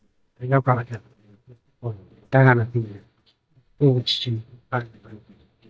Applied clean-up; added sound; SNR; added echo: neural mask model DeepFilterNet 3.